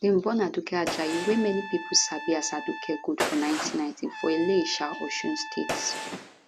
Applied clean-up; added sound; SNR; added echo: none; Gunshot, gunfire + Trumpet; 8 dB; none.